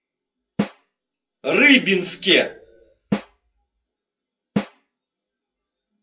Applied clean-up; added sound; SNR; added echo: classical method WPE with log-MMSE.